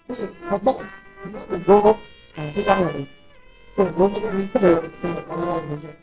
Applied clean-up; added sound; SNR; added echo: neural separator model SepFormer WHAMR!.